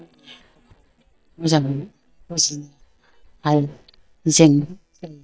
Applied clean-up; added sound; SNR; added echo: neural mask model DeepFilterNet 3.